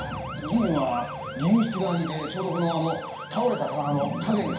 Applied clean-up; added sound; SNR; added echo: none; Motor vehicle (road) / Siren; 13 dB; reverberation time 0.5 s.